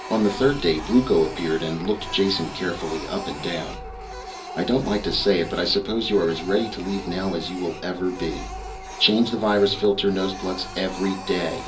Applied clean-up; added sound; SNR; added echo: none; Printer; 13 dB; reverberation time 0.3 s.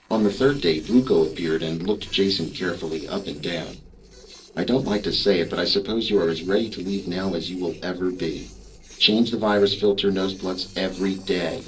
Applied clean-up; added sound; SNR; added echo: neural separator model SepFormer DNS4.